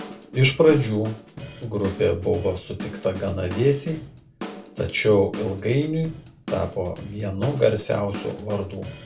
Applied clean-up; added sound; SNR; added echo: none; Drum / Drum kit; 14 dB; reverberation time 0.2 s.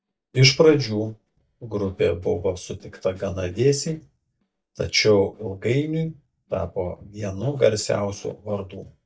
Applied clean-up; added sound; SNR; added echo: neural mask model DeepFilterNet 3.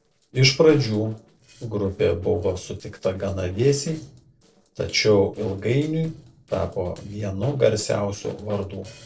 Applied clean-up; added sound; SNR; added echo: neural separator model SepFormer DNS4.